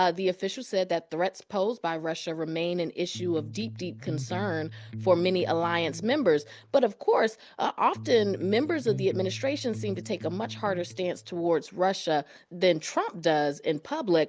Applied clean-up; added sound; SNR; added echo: none; Electric guitar; 12 dB; none.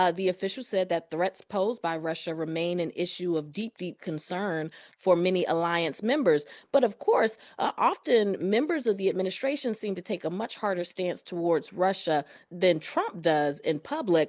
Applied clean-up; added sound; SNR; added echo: neural mask model Resemble Enhance denoiser.